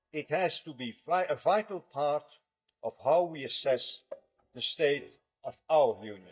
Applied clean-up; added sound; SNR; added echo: neural mask model DeepFilterNet 3.